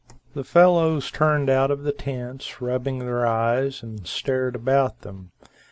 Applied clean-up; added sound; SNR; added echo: none; none; none; none.